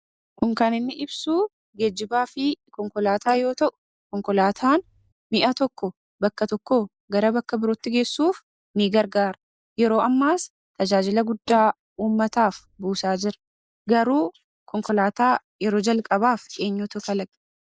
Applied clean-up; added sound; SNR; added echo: neural mask model Resemble Enhance denoiser.